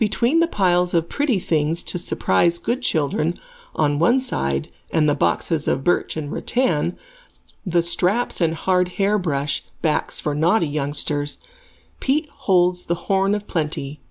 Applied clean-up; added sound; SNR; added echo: none; none; none; none.